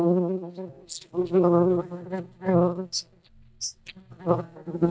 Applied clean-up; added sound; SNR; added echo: neural mask model DeepFilterNet 3.